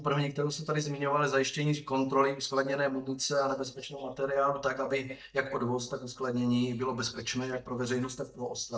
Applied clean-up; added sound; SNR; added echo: neural mask model DeepFilterNet 3.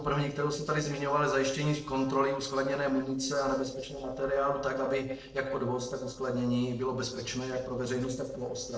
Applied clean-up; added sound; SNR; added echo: neural separator model SepFormer DNS4.